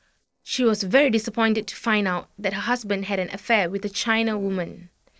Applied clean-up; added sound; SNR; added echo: neural separator model SepFormer DNS4.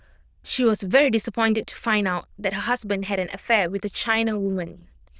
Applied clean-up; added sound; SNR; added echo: neural diffusion model UNIVERSE++.